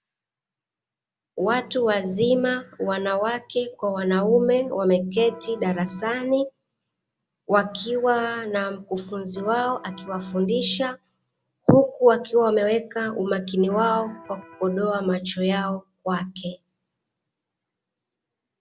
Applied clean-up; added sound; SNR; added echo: none; Electric guitar; 20 dB; none.